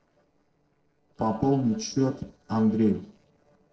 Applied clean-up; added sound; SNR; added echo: neural separator model SepFormer DNS4.